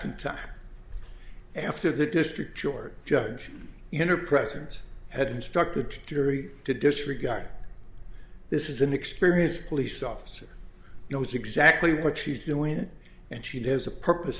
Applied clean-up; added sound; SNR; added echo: none; none; none; none.